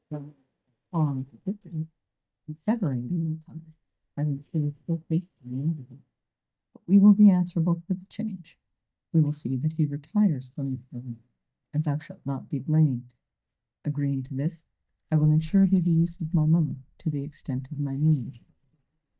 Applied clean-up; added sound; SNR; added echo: neural mask model DeepFilterNet 3.